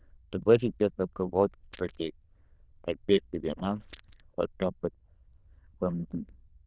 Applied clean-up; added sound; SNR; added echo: neural diffusion model UNIVERSE++.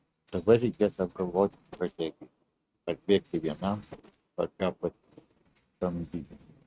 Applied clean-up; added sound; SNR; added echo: neural mask model RNNoise.